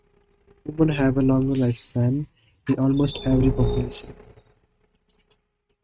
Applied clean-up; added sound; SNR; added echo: neural mask model RNNoise.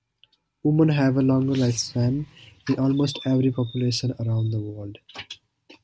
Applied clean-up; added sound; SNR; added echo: none; none; none; none.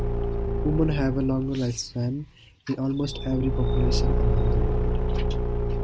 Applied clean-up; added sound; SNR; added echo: none; Engine / Car; -3 dB; none.